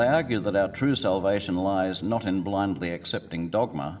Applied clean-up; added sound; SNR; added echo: none; Bass guitar; 20 dB; reverberation time 1.3 s.